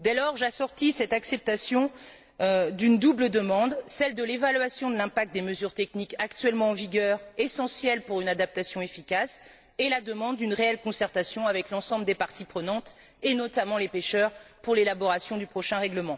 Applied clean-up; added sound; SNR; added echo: none; none; none; none.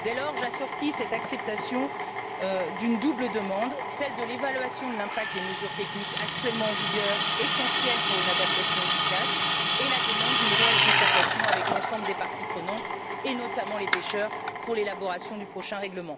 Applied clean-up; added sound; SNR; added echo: none; Drill; -4 dB; none.